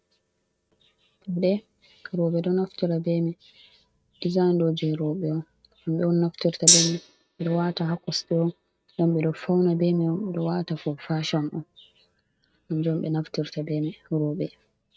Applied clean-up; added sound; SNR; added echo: neural mask model RNNoise.